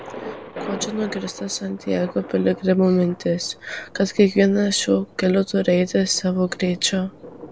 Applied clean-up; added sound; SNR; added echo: none; Thunder; 17 dB; none.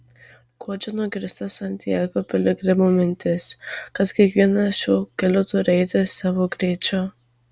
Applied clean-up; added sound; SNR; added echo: none; none; none; none.